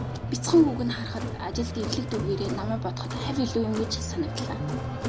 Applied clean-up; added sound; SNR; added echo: none; Bass guitar + Crowd; 3 dB; none.